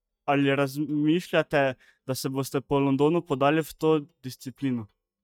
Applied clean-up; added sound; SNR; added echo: neural mask model DeepFilterNet 3.